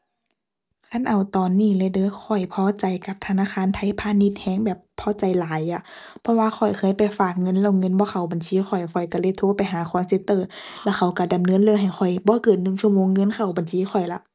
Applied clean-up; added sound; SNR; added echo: none; none; none; none.